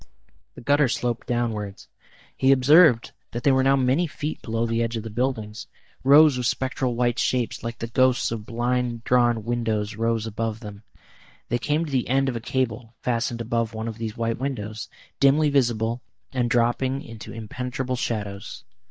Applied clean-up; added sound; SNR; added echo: neural mask model DeepFilterNet 3.